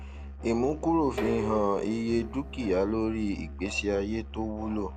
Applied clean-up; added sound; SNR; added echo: none; Musical instrument + Dishes, pots, and pans; 10 dB; none.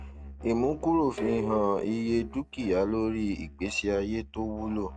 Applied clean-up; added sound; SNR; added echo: neural mask model RNNoise.